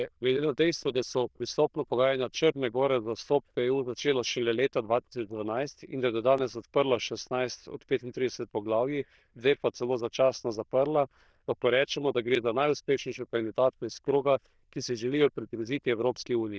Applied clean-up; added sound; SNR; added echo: neural diffusion model UNIVERSE++.